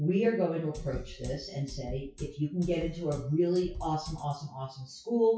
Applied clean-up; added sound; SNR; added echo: classical method WPE with log-MMSE.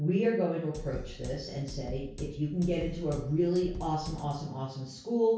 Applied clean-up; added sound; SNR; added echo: none; Drum kit; 11 dB; reverberation time 0.6 s.